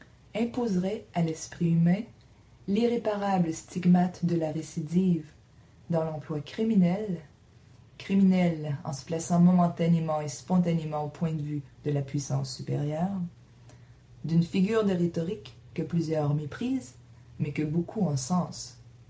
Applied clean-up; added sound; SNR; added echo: none; none; none; none.